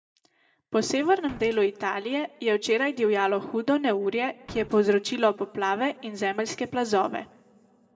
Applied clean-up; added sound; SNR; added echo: none; Slam; 17 dB; reverberation time 0.5 s.